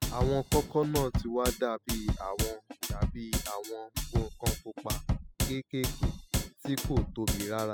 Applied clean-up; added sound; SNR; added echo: classical method spectral subtraction.